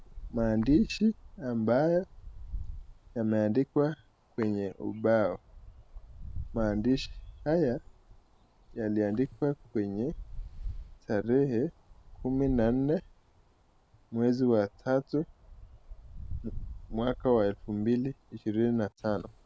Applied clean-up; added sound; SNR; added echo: none; Wind; 13 dB; none.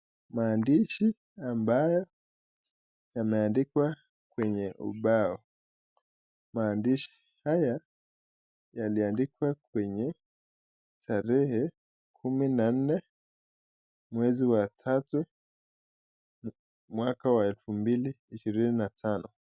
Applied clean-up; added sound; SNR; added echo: none; none; none; none.